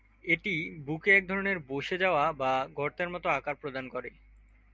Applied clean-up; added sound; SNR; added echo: none; none; none; none.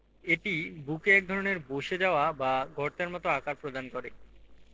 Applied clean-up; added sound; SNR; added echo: neural separator model SepFormer DNS4.